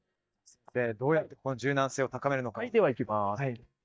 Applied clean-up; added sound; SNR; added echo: neural mask model DeepFilterNet 3.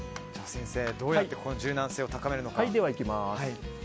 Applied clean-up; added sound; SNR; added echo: none; none; none; none.